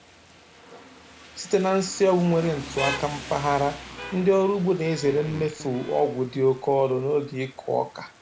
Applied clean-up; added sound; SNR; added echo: none; Fart + Rain; 14 dB; none.